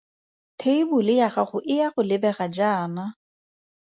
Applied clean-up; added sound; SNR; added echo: none; none; none; none.